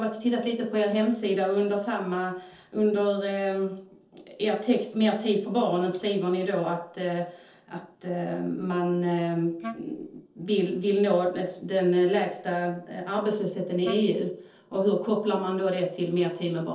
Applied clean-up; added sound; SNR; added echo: neural separator model SepFormer DNS4.